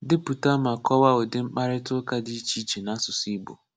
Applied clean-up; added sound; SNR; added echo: none; none; none; none.